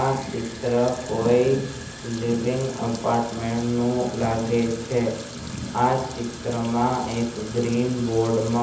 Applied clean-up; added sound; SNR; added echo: none; Sink (filling or washing) / Water tap, faucet; 16 dB; reverberation time 0.7 s.